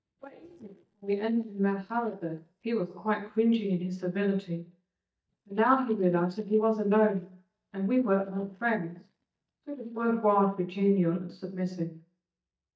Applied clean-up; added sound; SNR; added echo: neural mask model DeepFilterNet 3.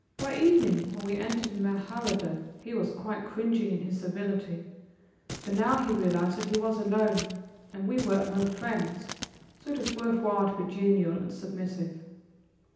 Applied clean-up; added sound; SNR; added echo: none; Crumpling, crinkling; 13 dB; reverberation time 0.9 s.